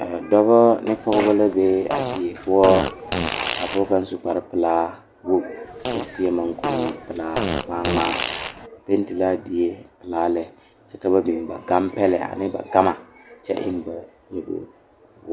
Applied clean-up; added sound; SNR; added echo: none; Fart; 6 dB; none.